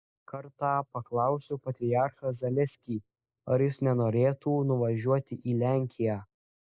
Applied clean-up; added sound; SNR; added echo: neural mask model Resemble Enhance denoiser.